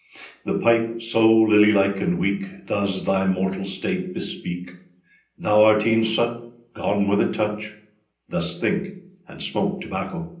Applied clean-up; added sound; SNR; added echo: none; none; none; reverberation time 0.6 s.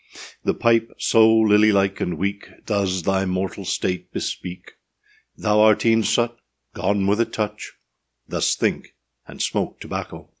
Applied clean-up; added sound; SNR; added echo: none; none; none; none.